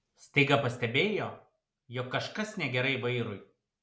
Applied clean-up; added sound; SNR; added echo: none; none; none; none.